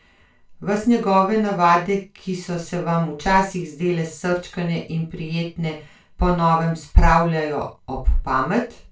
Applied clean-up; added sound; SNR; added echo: none; none; none; reverberation time 0.2 s.